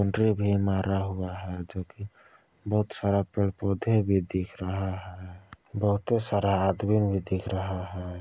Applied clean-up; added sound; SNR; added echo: none; none; none; none.